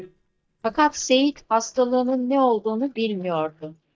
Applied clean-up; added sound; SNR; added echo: neural mask model DeepFilterNet 3.